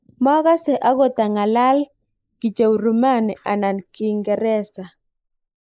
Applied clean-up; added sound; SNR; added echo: neural mask model Resemble Enhance denoiser.